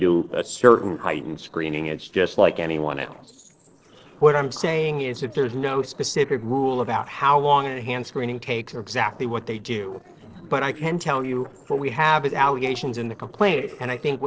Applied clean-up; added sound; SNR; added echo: neural separator model SepFormer DNS4.